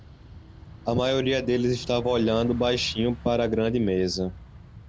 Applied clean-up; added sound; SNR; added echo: none; Fixed-wing aircraft, airplane + Bus; 16 dB; none.